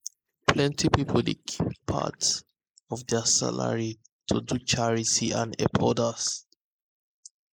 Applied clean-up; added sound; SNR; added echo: neural mask model Resemble Enhance denoiser.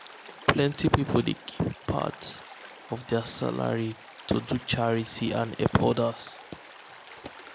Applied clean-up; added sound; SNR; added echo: none; Stream; 18 dB; none.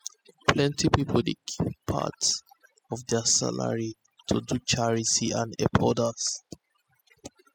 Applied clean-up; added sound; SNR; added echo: classical method spectral subtraction.